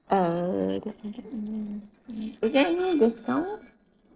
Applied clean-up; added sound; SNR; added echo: neural separator model SepFormer DNS4.